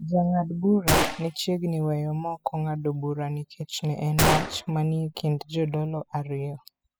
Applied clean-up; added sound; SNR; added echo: classical method spectral subtraction.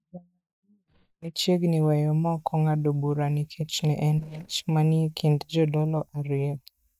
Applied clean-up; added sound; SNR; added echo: neural mask model DeepFilterNet 3.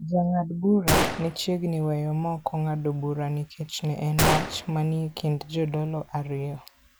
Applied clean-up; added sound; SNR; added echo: none; Gunshot, gunfire; 4 dB; none.